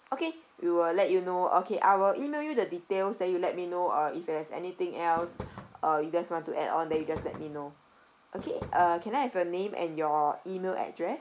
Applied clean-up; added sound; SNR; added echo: none; Fireworks; 17 dB; none.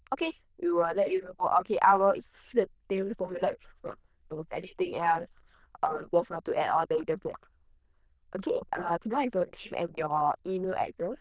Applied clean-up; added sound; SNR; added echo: neural diffusion model UNIVERSE++.